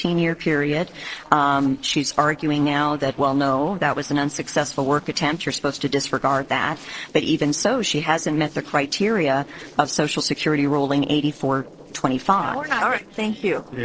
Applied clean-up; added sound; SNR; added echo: neural separator model SepFormer DNS4.